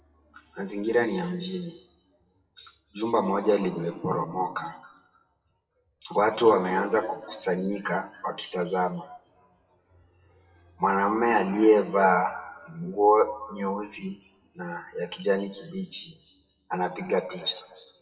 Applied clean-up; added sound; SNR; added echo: classical method WPE with log-MMSE.